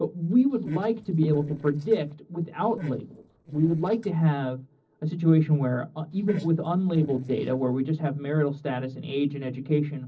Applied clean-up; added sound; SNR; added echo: neural separator model SepFormer DNS4.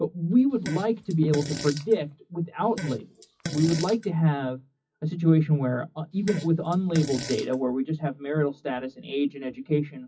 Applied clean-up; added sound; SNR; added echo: classical method WPE with log-MMSE.